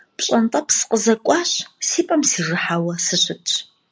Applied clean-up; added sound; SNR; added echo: none; none; none; none.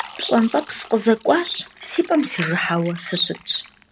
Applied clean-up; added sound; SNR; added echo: none; Fill (with liquid); 17 dB; none.